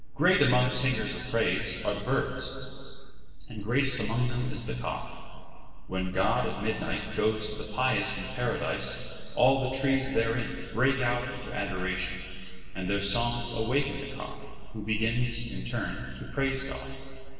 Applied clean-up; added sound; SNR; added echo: none; none; none; reverberation time 2.4 s.